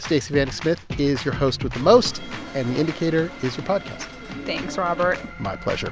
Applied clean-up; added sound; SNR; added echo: none; Subway, metro, underground / Sliding door; 15 dB; none.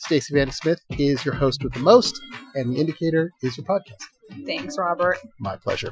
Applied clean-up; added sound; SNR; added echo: classical method Wiener filter.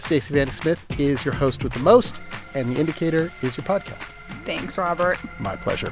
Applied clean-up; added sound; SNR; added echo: none; none; none; none.